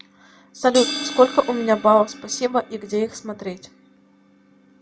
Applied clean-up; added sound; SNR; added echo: none; Crash cymbal; 13 dB; none.